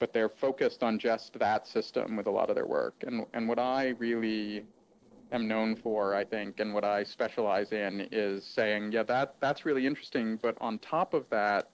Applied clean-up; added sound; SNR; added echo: neural separator model SepFormer DNS4.